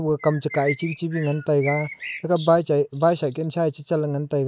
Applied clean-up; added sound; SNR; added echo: none; Bird; 13 dB; none.